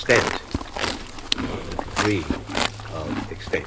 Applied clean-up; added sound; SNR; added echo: none; Livestock, farm animals, working animals; -1 dB; none.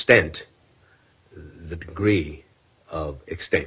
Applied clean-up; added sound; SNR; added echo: none; none; none; none.